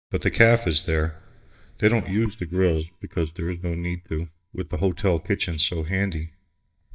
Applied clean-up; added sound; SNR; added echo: neural mask model DeepFilterNet 3.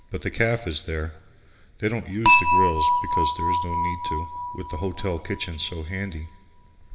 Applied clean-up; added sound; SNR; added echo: none; Dishes, pots, and pans / Chink, clink; -3 dB; reverberation time 1.2 s.